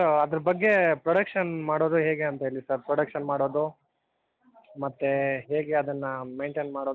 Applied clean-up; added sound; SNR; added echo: none; none; none; none.